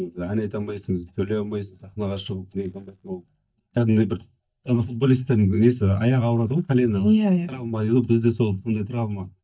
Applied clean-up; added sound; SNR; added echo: neural mask model DeepFilterNet 3.